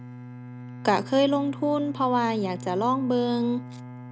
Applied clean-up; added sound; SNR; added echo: none; Bowed string instrument; 13 dB; none.